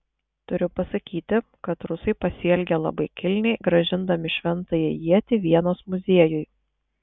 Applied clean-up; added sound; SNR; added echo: none; none; none; none.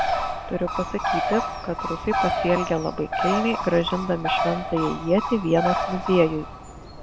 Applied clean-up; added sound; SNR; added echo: none; Bird; 2 dB; none.